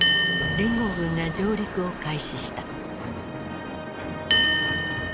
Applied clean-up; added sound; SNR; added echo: none; Bell; -2 dB; none.